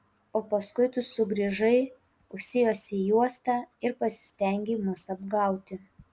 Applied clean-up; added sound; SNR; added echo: none; none; none; none.